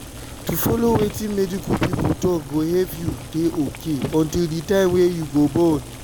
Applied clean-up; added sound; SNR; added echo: none; Boiling + Car; 13 dB; none.